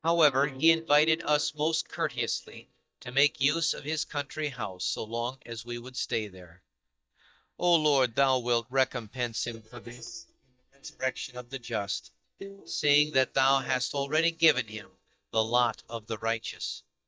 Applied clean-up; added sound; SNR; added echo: neural mask model DeepFilterNet 3.